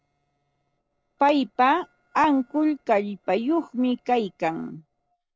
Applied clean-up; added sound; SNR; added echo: neural separator model SepFormer DNS4.